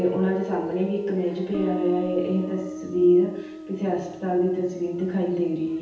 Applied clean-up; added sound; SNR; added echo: none; Guitar; 11 dB; reverberation time 0.9 s.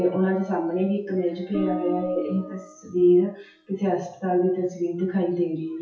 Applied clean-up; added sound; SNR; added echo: classical method WPE with log-MMSE.